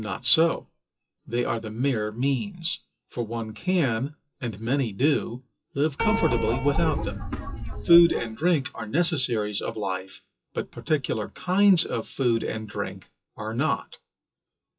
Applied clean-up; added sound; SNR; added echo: classical method WPE with log-MMSE.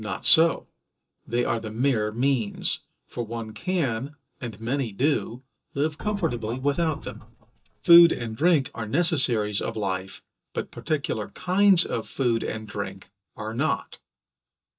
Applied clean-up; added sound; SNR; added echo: neural mask model DeepFilterNet 3.